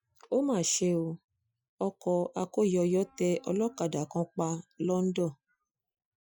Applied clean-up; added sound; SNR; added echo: classical method Wiener filter.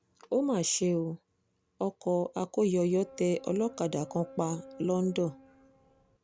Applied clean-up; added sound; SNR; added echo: none; Boat, Water vehicle; 19 dB; none.